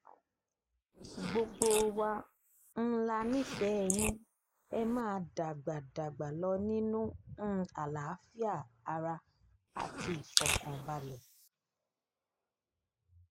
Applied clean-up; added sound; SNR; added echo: neural mask model Resemble Enhance denoiser.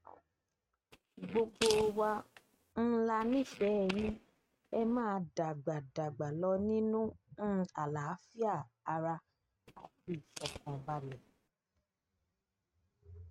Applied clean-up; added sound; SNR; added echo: neural mask model RNNoise.